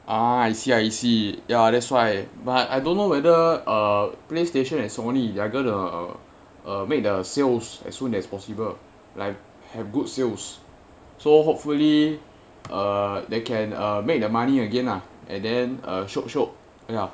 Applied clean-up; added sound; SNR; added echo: none; none; none; none.